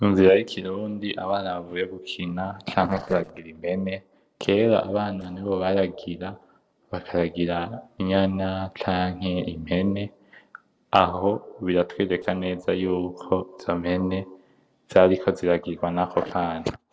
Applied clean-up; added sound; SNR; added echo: neural separator model SepFormer DNS4.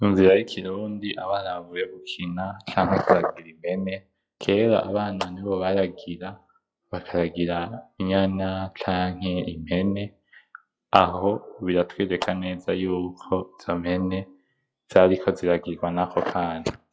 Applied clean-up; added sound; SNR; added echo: classical method log-MMSE.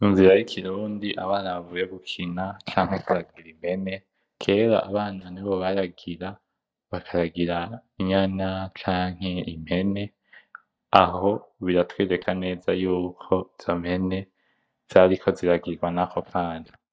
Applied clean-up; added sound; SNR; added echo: neural mask model DeepFilterNet 3.